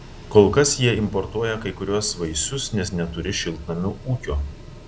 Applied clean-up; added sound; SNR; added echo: none; Mechanical fan; 17 dB; none.